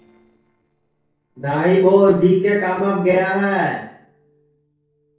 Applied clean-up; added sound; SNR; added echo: neural separator model SepFormer DNS4.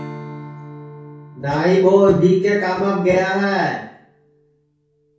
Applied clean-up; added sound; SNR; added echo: none; Strum; 20 dB; reverberation time 0.6 s.